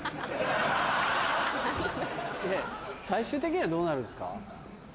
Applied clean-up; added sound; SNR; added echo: none; Train; 19 dB; none.